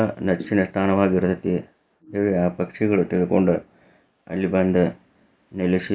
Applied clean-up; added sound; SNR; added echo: neural mask model Resemble Enhance denoiser.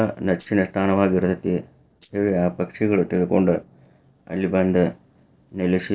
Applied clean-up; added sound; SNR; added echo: neural separator model SepFormer DNS4.